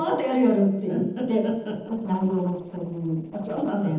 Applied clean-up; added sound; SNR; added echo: neural separator model SepFormer DNS4.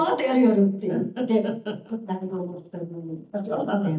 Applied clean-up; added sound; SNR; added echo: neural mask model DeepFilterNet 3.